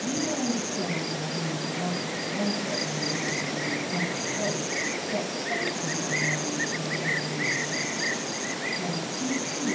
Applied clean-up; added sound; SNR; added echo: none; Insect; -4 dB; reverberation time 0.9 s.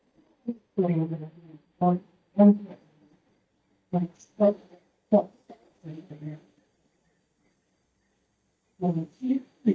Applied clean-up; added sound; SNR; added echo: neural mask model DeepFilterNet 3.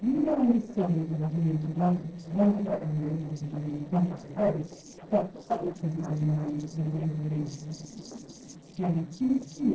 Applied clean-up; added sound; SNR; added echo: neural separator model SepFormer DNS4.